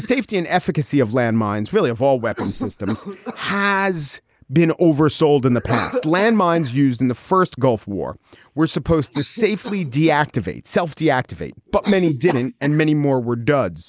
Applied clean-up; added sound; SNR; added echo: neural mask model Resemble Enhance denoiser.